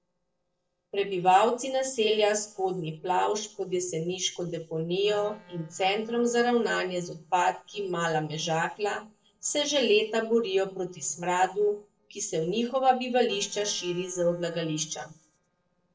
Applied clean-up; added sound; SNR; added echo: neural separator model SepFormer DNS4.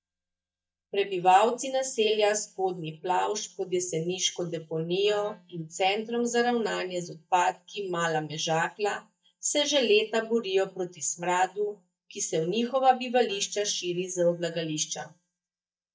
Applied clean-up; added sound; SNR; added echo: neural mask model DeepFilterNet 3.